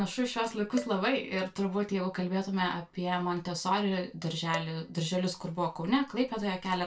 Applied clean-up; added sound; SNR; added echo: none; Dishes, pots, and pans; 19 dB; reverberation time 0.2 s.